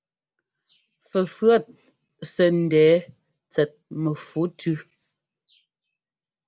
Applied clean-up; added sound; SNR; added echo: none; none; none; none.